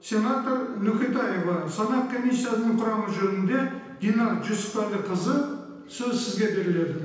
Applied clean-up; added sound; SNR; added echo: none; none; none; reverberation time 0.9 s.